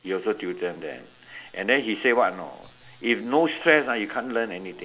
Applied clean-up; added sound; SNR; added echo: none; none; none; none.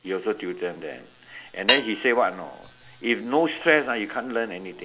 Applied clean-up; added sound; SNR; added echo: none; Cutlery, silverware / Dishes, pots, and pans; 6 dB; none.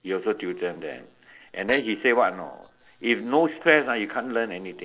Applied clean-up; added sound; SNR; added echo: neural separator model SepFormer DNS4.